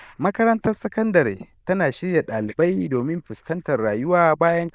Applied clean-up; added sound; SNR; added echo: neural diffusion model UNIVERSE++.